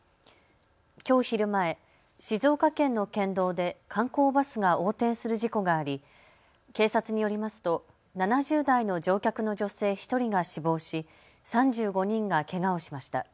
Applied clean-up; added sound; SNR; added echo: none; none; none; none.